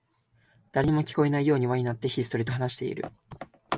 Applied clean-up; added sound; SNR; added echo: none; none; none; none.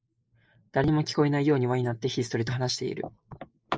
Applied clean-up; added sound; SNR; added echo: neural mask model Resemble Enhance denoiser.